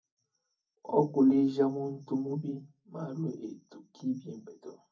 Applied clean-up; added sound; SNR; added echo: none; none; none; reverberation time 0.4 s.